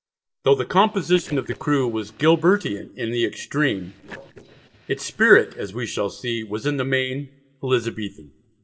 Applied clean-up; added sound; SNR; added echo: neural separator model SepFormer DNS4.